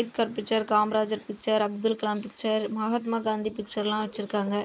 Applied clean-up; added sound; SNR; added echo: neural mask model Resemble Enhance denoiser.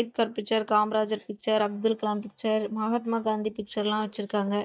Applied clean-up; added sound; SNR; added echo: neural mask model DeepFilterNet 3.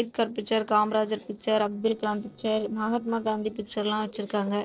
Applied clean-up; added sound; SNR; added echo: neural separator model SepFormer DNS4.